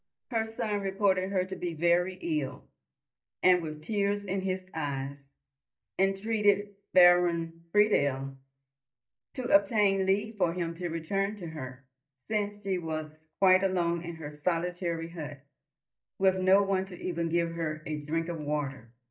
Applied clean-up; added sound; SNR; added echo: neural mask model DeepFilterNet 3.